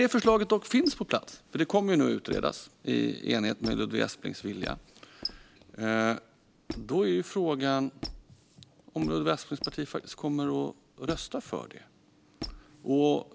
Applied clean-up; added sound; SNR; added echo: none; Squeak; 16 dB; none.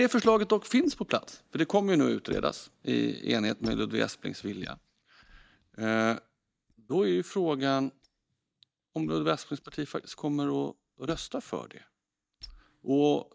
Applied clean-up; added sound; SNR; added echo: neural mask model DeepFilterNet 3.